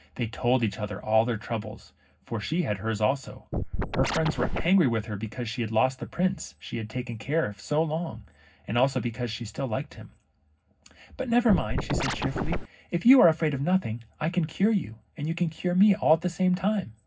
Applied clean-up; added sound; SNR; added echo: none; Scratching (performance technique); 1 dB; reverberation time 0.4 s.